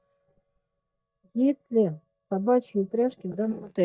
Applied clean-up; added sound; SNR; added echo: neural mask model DeepFilterNet 3.